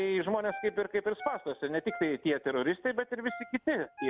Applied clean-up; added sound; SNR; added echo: none; Ringtone; 15 dB; none.